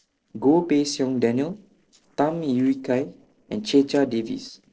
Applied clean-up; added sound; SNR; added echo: neural separator model SepFormer DNS4.